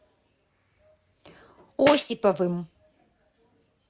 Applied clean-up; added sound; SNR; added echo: none; Tambourine; 1 dB; none.